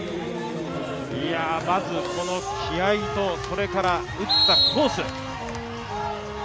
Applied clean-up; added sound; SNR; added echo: none; Wind instrument, woodwind instrument; 10 dB; none.